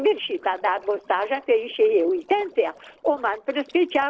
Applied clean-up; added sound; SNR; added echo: neural separator model SepFormer DNS4.